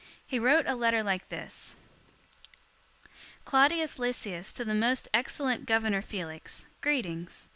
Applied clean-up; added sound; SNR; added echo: none; none; none; none.